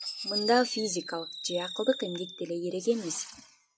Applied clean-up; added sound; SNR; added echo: classical method log-MMSE.